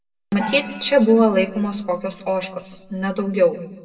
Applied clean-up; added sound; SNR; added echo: none; Gong; 16 dB; reverberation time 0.8 s.